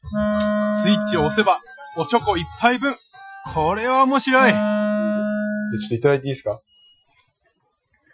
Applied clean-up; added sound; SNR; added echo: classical method Wiener filter.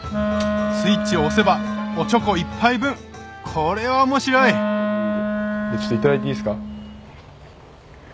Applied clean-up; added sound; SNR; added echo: none; Wind instrument, woodwind instrument; 3 dB; none.